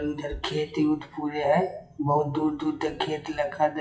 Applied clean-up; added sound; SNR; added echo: classical method WPE with log-MMSE.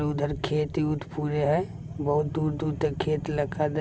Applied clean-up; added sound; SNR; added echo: none; none; none; none.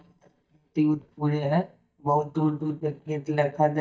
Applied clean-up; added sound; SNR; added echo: neural mask model DeepFilterNet 3.